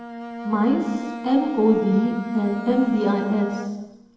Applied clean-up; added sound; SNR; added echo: none; Bowed string instrument; 11 dB; reverberation time 1.3 s.